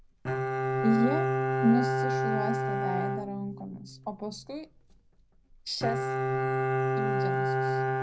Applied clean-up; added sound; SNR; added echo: none; Bowed string instrument; -3 dB; reverberation time 0.3 s.